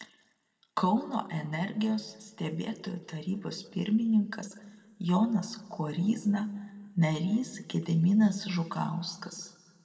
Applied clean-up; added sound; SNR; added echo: none; none; none; reverberation time 1.1 s.